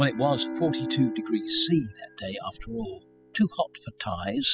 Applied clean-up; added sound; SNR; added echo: classical method spectral subtraction.